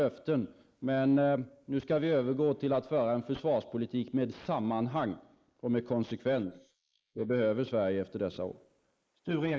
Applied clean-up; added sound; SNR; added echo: neural mask model Resemble Enhance denoiser.